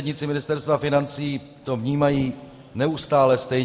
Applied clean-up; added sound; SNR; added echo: none; none; none; none.